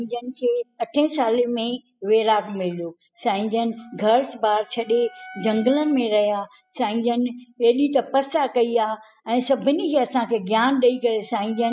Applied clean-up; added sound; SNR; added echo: classical method spectral subtraction.